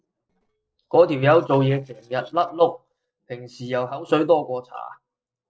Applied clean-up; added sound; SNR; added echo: neural separator model SepFormer DNS4.